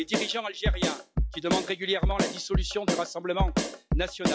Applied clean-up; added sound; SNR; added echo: classical method log-MMSE.